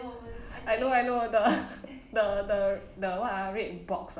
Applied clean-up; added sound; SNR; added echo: none; Boom; 19 dB; none.